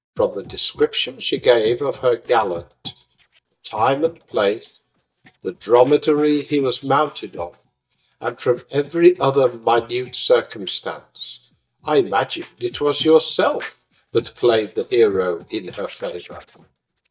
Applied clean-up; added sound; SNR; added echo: neural mask model DeepFilterNet 3.